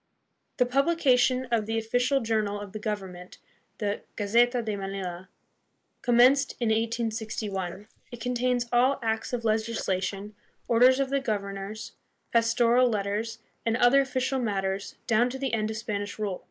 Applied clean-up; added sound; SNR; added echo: neural mask model Resemble Enhance denoiser.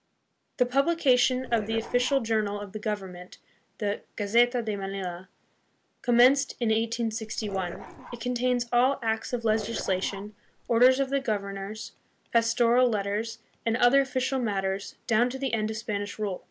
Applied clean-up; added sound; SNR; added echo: none; Dog; 14 dB; none.